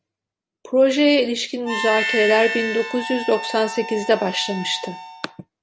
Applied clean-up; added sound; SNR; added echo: none; Harmonica; 7 dB; none.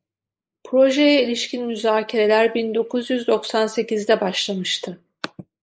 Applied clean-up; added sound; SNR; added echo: neural mask model Resemble Enhance denoiser.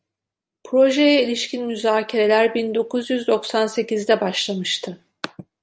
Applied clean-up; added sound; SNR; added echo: none; none; none; none.